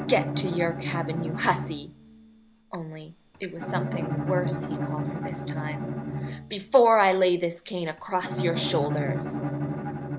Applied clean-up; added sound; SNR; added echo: none; Bowed string instrument; 4 dB; none.